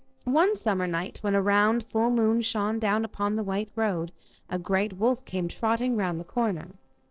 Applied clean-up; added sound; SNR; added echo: neural separator model SepFormer DNS4.